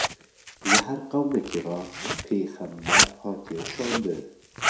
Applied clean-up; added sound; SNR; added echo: none; Zipper (clothing); -3 dB; reverberation time 0.6 s.